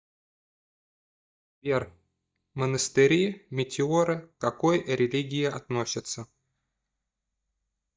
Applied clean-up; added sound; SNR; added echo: neural mask model DeepFilterNet 3.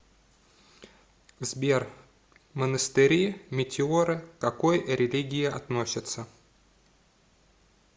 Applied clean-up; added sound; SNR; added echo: none; none; none; none.